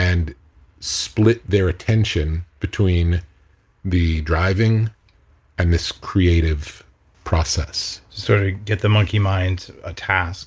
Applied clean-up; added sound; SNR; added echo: none; none; none; none.